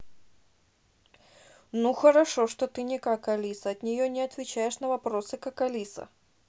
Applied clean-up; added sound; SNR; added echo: none; none; none; none.